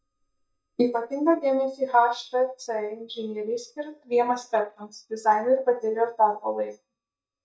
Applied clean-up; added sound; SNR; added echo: neural mask model DeepFilterNet 3.